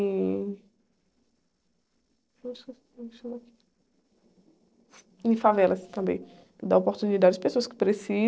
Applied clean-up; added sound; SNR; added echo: neural separator model SepFormer DNS4.